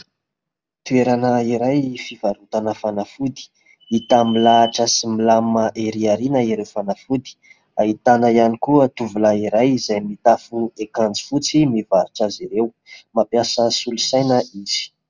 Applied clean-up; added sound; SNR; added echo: none; none; none; none.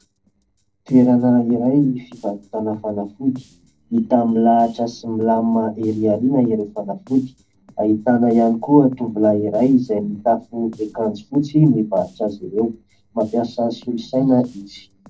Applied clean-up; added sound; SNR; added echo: neural separator model SepFormer DNS4.